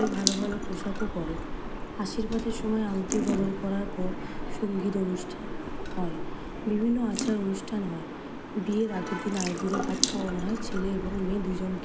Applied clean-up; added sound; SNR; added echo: none; Drip / Sink (filling or washing) / Water tap, faucet; 4 dB; none.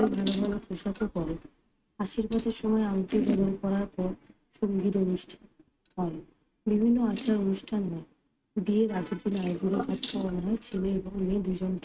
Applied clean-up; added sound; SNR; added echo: neural mask model RNNoise.